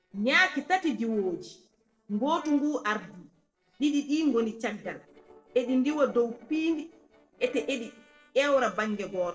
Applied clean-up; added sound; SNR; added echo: neural separator model SepFormer DNS4.